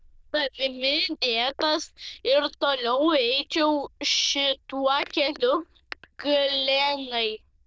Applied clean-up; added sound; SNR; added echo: neural diffusion model UNIVERSE++.